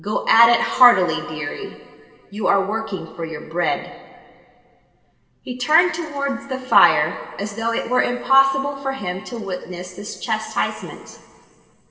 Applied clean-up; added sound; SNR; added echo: none; none; none; reverberation time 2.8 s.